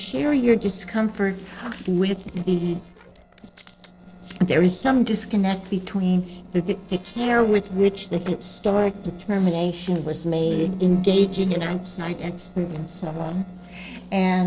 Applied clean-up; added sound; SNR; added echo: neural separator model SepFormer DNS4.